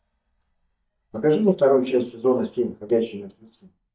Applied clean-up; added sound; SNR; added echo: neural mask model DeepFilterNet 3.